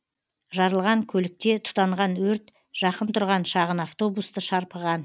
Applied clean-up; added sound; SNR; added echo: none; none; none; none.